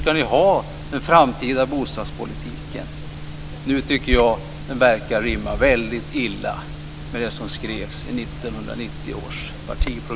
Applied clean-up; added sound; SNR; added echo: none; Bird vocalization, bird call, bird song; 11 dB; none.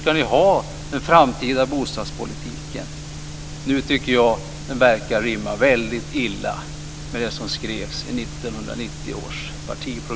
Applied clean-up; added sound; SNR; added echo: none; none; none; none.